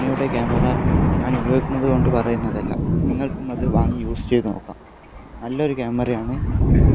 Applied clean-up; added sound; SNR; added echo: none; Thunder; -3 dB; none.